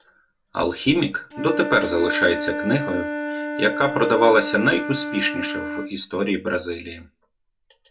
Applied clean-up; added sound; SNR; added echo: none; Wind instrument, woodwind instrument; 7 dB; reverberation time 0.2 s.